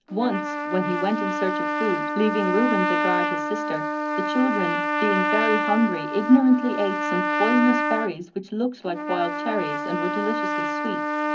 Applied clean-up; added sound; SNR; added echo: none; Trumpet; 1 dB; reverberation time 0.3 s.